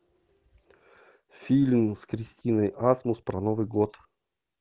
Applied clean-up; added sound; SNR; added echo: none; none; none; none.